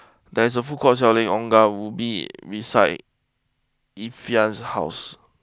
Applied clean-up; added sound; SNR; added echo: none; none; none; none.